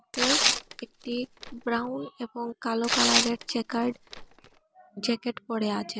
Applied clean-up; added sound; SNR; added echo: none; Tearing; -2 dB; none.